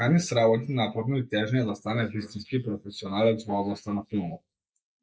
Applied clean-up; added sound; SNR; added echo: neural mask model Resemble Enhance denoiser.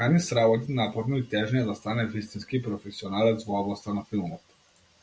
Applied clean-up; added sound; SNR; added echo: none; none; none; none.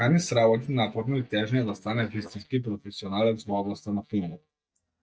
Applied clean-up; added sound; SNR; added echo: neural mask model DeepFilterNet 3.